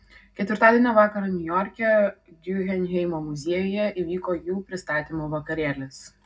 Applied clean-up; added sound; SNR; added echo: none; none; none; reverberation time 0.4 s.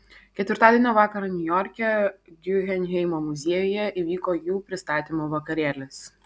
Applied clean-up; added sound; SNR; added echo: none; none; none; none.